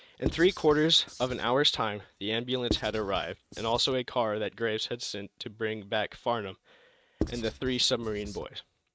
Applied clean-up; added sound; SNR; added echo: neural mask model RNNoise.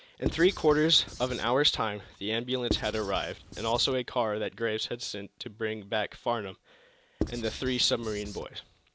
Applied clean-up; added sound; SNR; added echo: none; Writing; 8 dB; none.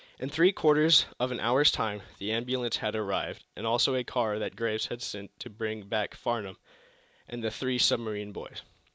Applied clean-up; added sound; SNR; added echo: none; none; none; none.